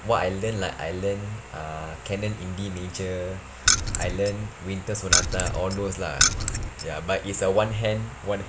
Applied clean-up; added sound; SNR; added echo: none; Keys jangling; -3 dB; none.